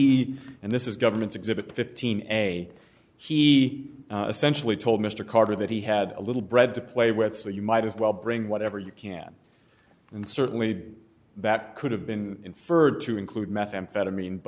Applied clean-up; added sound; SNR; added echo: none; none; none; none.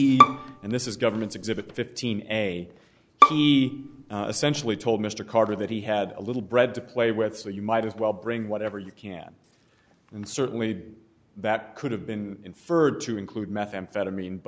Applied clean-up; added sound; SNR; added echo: none; Bowed string instrument; -2 dB; none.